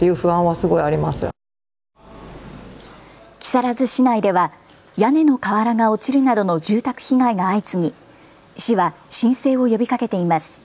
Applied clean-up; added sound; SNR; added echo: none; none; none; none.